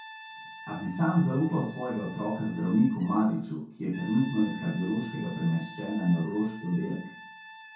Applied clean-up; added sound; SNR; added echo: none; Brass instrument; 17 dB; reverberation time 0.6 s.